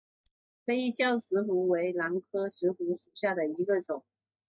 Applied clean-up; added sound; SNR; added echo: neural mask model DeepFilterNet 3.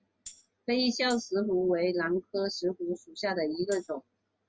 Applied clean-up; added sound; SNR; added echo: none; Tambourine; 18 dB; none.